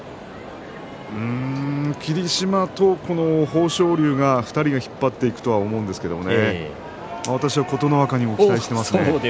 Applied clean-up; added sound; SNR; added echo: none; none; none; none.